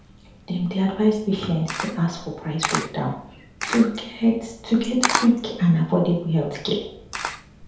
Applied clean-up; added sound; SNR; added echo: none; Camera; 9 dB; reverberation time 0.8 s.